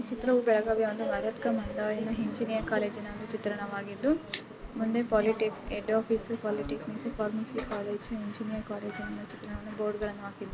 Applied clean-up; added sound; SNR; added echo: none; Walk, footsteps; 19 dB; none.